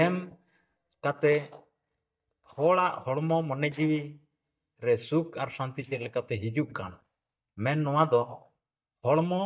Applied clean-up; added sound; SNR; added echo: neural mask model DeepFilterNet 3.